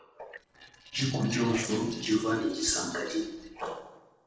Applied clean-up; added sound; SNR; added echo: neural separator model SepFormer DNS4.